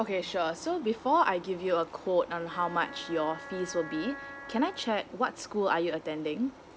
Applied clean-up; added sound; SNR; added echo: none; Wind instrument, woodwind instrument; 15 dB; none.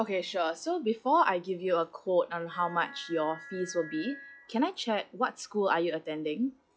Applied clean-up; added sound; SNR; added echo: classical method log-MMSE.